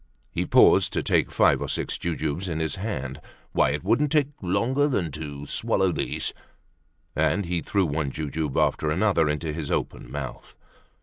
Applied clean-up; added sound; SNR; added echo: none; none; none; none.